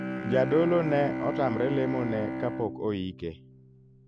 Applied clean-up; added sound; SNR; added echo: none; Bowed string instrument; 5 dB; none.